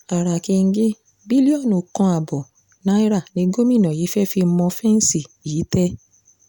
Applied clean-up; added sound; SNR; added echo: none; none; none; none.